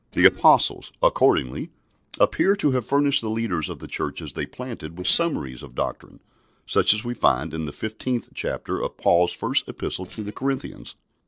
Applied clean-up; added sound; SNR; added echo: neural separator model SepFormer DNS4.